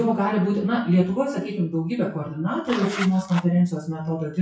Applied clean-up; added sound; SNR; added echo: classical method WPE with log-MMSE.